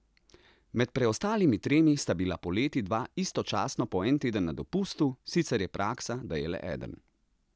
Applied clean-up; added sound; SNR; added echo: none; none; none; none.